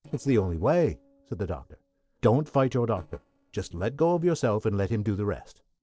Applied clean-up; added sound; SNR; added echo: neural separator model SepFormer DNS4.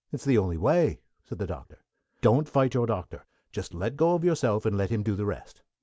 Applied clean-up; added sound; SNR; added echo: none; none; none; none.